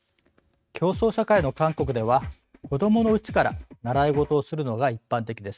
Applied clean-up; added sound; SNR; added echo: neural mask model RNNoise.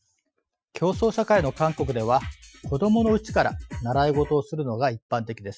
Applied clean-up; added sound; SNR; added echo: classical method Wiener filter.